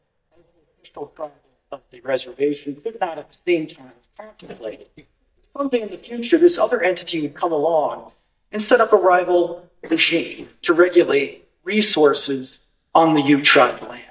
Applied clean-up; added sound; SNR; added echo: neural mask model DeepFilterNet 3.